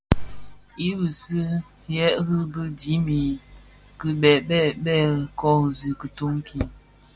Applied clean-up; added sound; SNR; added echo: none; none; none; none.